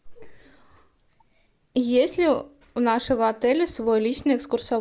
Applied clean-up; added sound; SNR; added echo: none; none; none; none.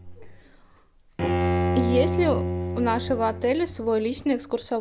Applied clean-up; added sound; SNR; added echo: none; Bowed string instrument; 2 dB; none.